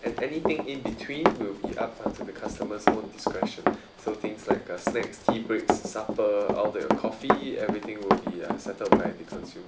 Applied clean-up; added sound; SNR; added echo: none; Run; -3 dB; none.